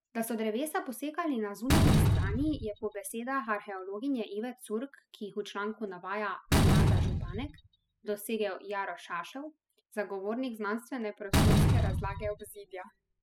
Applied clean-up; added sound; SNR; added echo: classical method spectral subtraction.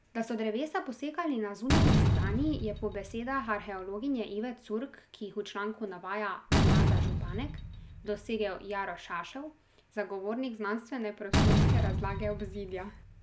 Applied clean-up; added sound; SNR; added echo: none; Slam; -4 dB; none.